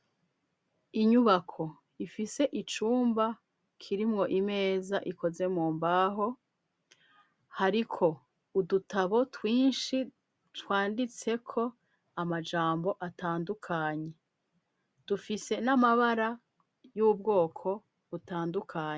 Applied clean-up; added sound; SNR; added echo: none; none; none; none.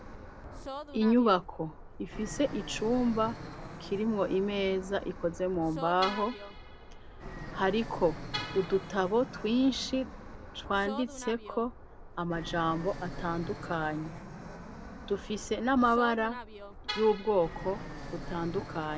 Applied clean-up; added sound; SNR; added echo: none; Vehicle horn, car horn, honking + Fixed-wing aircraft, airplane; 10 dB; none.